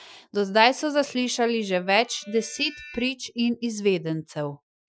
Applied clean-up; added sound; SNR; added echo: classical method Wiener filter.